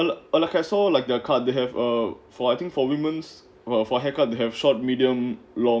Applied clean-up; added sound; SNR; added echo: none; none; none; none.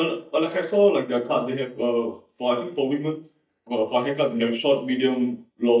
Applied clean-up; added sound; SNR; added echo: neural mask model DeepFilterNet 3.